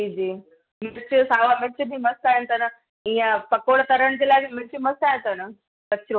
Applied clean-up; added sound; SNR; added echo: none; none; none; none.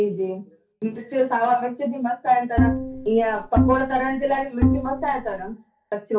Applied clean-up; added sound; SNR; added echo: none; Bowed string instrument; 0 dB; reverberation time 0.3 s.